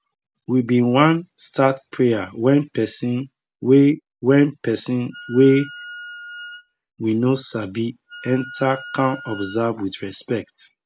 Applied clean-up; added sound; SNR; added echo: none; Wind instrument, woodwind instrument; 18 dB; none.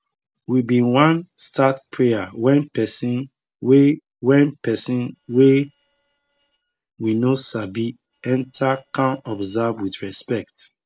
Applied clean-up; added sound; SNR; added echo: neural separator model SepFormer DNS4.